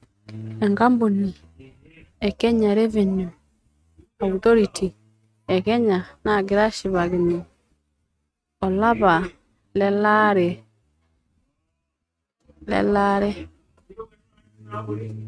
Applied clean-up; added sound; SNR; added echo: neural mask model RNNoise.